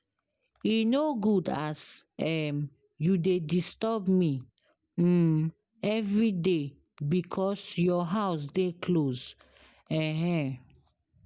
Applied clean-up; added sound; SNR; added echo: none; none; none; none.